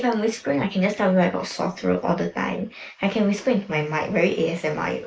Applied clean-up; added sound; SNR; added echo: neural mask model Resemble Enhance denoiser.